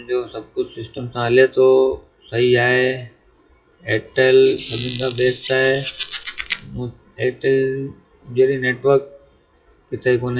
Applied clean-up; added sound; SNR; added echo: classical method WPE with log-MMSE.